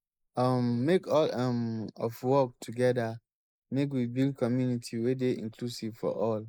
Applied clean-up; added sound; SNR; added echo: neural mask model Resemble Enhance denoiser.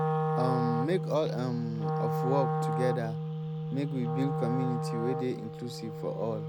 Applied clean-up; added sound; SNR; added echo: none; Wind instrument, woodwind instrument; -2 dB; none.